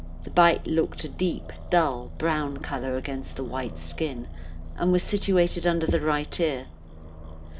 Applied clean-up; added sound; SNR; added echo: none; Aircraft; 9 dB; reverberation time 0.3 s.